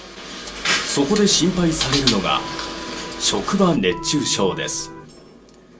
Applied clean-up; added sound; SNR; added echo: none; Electric guitar; 14 dB; reverberation time 0.2 s.